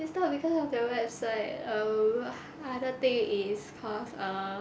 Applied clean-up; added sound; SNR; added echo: none; none; none; none.